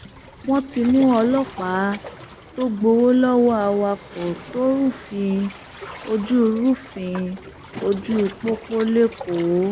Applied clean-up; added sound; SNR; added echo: none; Waves, surf; 17 dB; none.